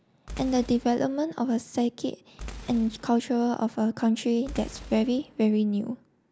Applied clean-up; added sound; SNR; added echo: none; Boom; 18 dB; none.